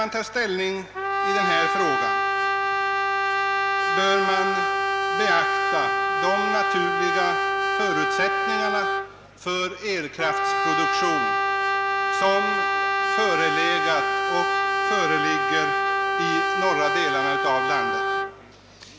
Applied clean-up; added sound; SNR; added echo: none; Brass instrument; -5 dB; none.